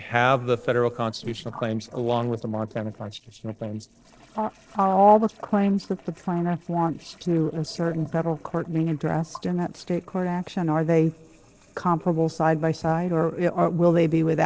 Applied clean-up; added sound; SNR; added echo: neural separator model SepFormer DNS4.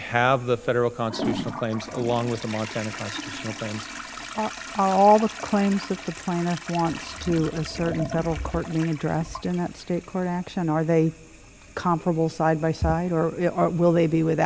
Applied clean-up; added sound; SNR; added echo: none; Toilet flush; 12 dB; none.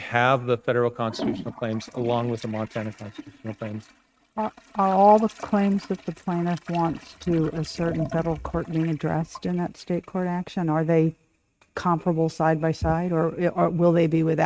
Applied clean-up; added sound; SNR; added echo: neural mask model RNNoise.